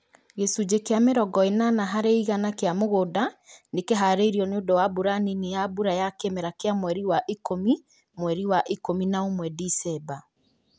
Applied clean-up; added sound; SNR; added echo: none; none; none; none.